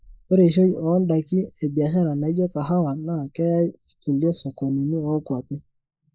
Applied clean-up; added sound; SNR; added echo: neural mask model Resemble Enhance denoiser.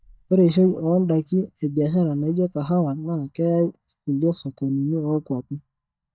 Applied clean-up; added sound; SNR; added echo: neural mask model DeepFilterNet 3.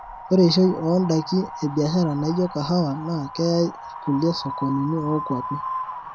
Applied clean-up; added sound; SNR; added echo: none; Wind; 11 dB; none.